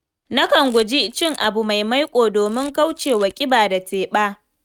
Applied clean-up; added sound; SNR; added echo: neural mask model RNNoise.